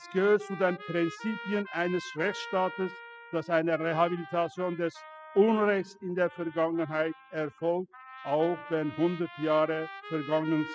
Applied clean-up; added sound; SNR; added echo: classical method spectral subtraction.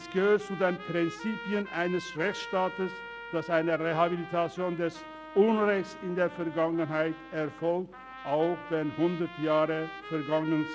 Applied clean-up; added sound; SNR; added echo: none; Trumpet; 14 dB; none.